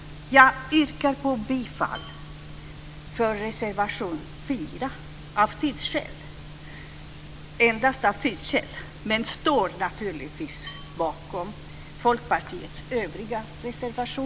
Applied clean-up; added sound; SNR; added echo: none; Dishes, pots, and pans / Glass / Bell; 19 dB; none.